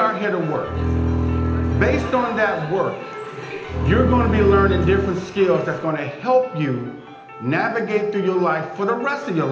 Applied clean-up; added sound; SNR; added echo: none; Bowed string instrument; 2 dB; reverberation time 0.9 s.